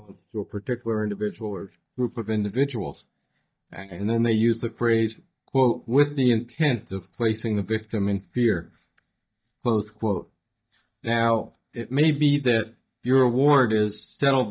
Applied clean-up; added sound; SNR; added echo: neural mask model DeepFilterNet 3.